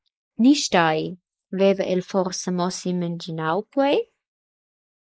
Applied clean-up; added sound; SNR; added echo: neural mask model Resemble Enhance denoiser.